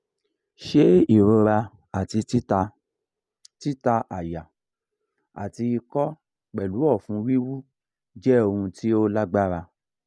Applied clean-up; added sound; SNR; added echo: none; none; none; none.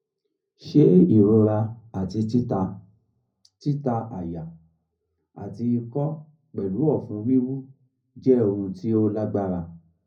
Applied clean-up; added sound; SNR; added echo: none; none; none; reverberation time 0.4 s.